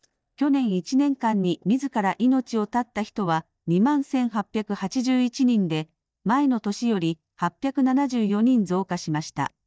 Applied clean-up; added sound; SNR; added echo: neural mask model DeepFilterNet 3.